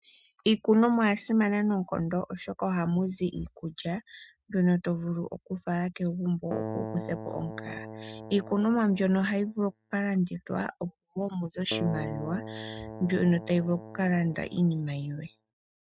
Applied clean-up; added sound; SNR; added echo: neural mask model RNNoise.